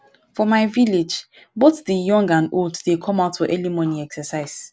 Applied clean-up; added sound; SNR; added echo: none; none; none; none.